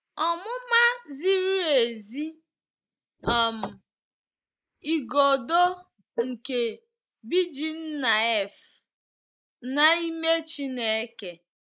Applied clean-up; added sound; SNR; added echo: neural mask model Resemble Enhance denoiser.